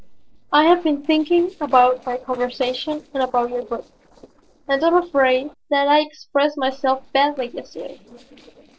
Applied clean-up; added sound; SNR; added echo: neural separator model SepFormer DNS4.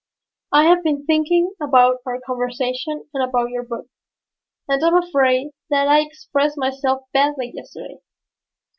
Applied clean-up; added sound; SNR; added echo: none; none; none; none.